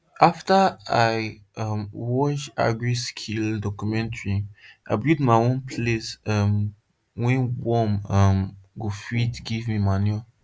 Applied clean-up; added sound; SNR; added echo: none; none; none; none.